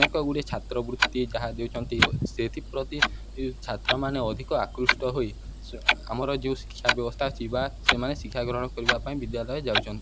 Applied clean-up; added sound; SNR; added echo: none; Clock; 0 dB; none.